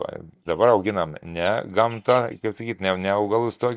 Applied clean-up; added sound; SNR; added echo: neural mask model DeepFilterNet 3.